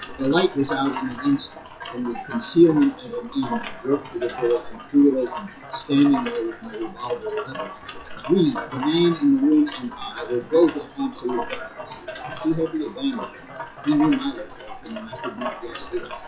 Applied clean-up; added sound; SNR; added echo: classical method WPE with log-MMSE.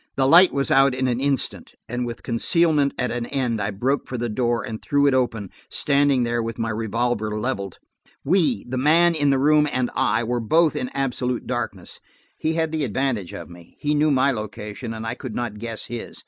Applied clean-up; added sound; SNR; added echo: none; none; none; none.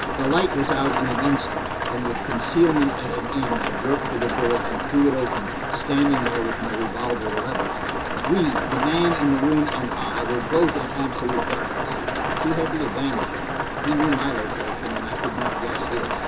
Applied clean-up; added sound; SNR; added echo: none; Rain; 1 dB; reverberation time 0.2 s.